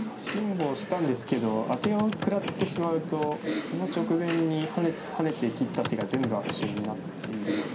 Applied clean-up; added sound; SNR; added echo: none; Computer keyboard; 6 dB; reverberation time 0.3 s.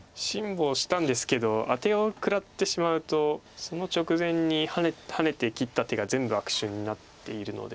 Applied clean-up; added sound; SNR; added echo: none; none; none; none.